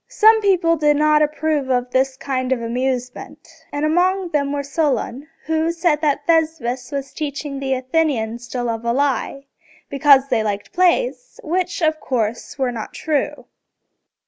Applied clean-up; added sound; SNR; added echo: none; none; none; none.